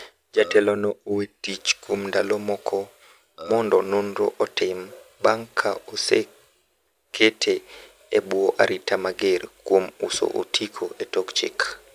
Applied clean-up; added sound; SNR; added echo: none; Burping, eructation; 14 dB; none.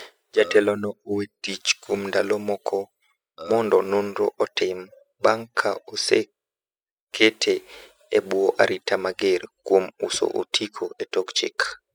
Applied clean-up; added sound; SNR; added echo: classical method spectral subtraction.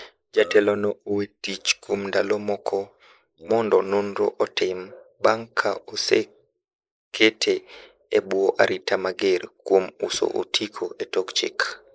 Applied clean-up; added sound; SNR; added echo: neural mask model Resemble Enhance denoiser.